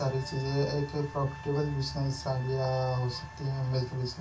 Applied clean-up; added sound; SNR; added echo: none; Trumpet; 16 dB; reverberation time 0.2 s.